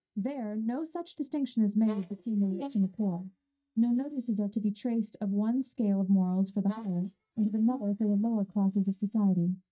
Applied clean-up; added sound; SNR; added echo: neural mask model DeepFilterNet 3.